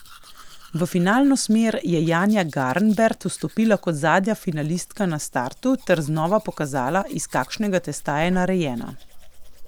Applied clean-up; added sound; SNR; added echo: none; Domestic sounds, home sounds; 18 dB; none.